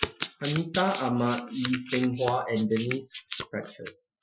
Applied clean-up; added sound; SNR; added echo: classical method Wiener filter.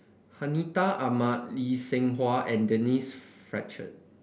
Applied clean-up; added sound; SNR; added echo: none; none; none; none.